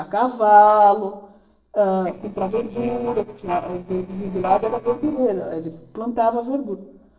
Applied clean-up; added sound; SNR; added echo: neural separator model SepFormer DNS4.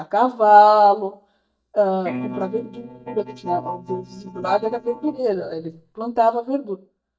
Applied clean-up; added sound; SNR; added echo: neural mask model DeepFilterNet 3.